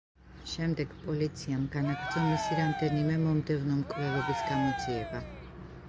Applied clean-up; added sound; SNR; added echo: none; Cheering; 5 dB; none.